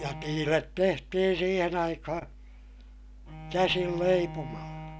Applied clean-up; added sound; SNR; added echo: none; Bowed string instrument; 14 dB; none.